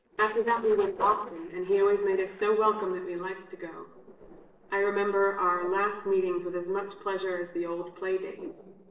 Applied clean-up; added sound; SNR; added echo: neural separator model SepFormer DNS4.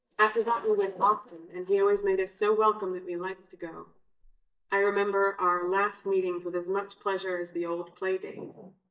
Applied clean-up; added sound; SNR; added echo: neural mask model DeepFilterNet 3.